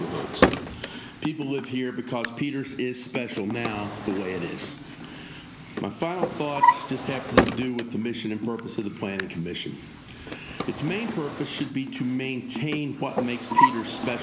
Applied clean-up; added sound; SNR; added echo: none; Drawer open or close; -1 dB; none.